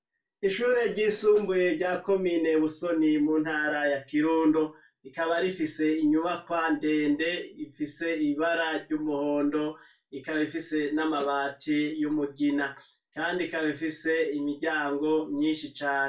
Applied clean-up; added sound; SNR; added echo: neural separator model SepFormer DNS4.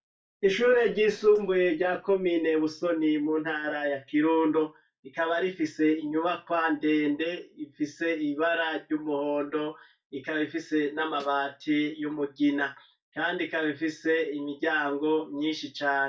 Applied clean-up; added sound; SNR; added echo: neural mask model DeepFilterNet 3.